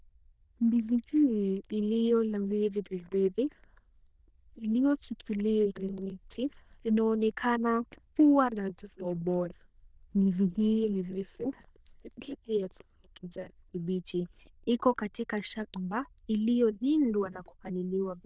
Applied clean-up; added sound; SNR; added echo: neural diffusion model UNIVERSE++.